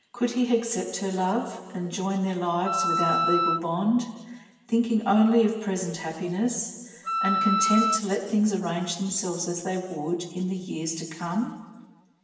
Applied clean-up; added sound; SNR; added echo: none; Wind instrument, woodwind instrument; -1 dB; reverberation time 1.3 s.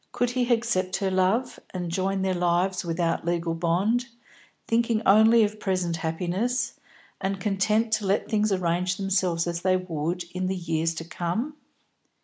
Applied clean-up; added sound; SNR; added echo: none; none; none; none.